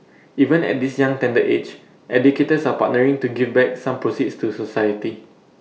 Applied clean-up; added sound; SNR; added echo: none; none; none; none.